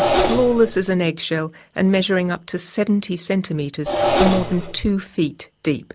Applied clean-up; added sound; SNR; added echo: none; Engine; 4 dB; none.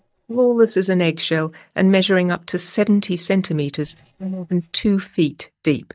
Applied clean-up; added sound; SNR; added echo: neural mask model DeepFilterNet 3.